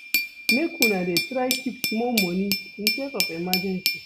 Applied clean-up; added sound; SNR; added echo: none; Glass; 0 dB; none.